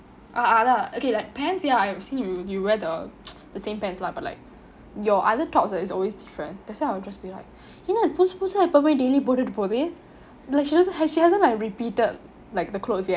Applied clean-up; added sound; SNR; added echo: none; none; none; none.